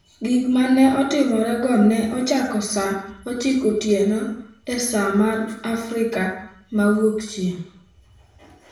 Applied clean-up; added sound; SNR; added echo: none; none; none; reverberation time 0.7 s.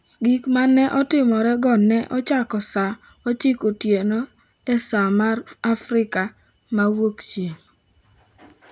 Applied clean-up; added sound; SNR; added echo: none; none; none; none.